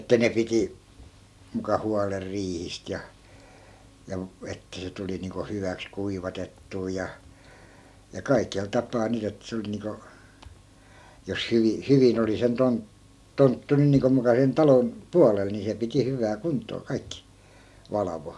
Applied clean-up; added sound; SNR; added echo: none; none; none; none.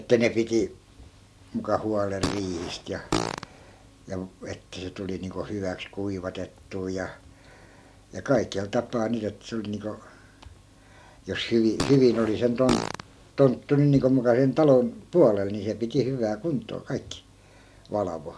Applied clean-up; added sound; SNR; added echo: none; Fart; 7 dB; none.